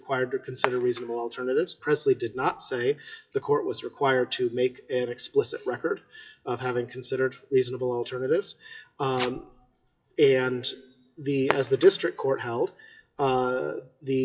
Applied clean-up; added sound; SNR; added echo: classical method WPE with log-MMSE.